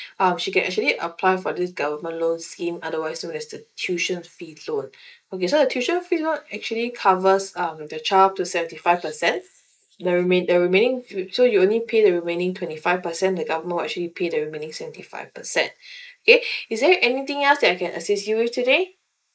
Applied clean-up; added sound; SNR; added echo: neural mask model Resemble Enhance denoiser.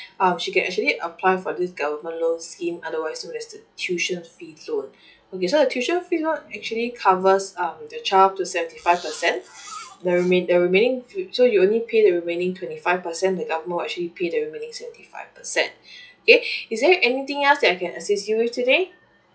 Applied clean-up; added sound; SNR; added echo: classical method log-MMSE.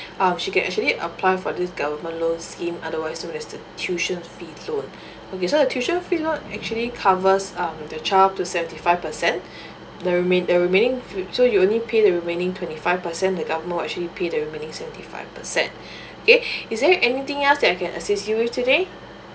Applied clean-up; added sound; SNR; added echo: none; none; none; none.